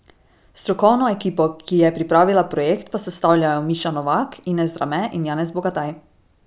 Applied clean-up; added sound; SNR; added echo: none; none; none; none.